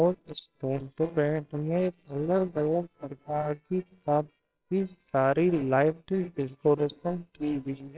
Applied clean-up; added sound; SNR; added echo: neural separator model SepFormer WHAMR!.